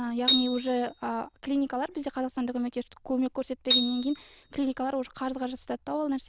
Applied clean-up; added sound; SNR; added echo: neural diffusion model UNIVERSE++.